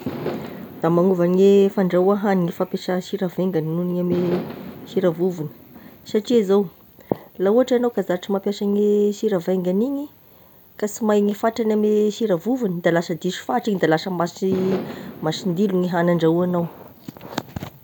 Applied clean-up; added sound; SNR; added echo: none; Fireworks; 14 dB; none.